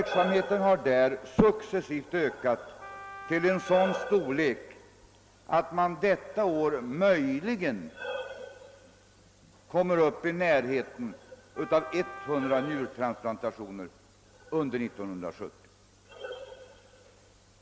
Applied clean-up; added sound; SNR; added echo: none; Wind instrument, woodwind instrument + Breathing; 13 dB; none.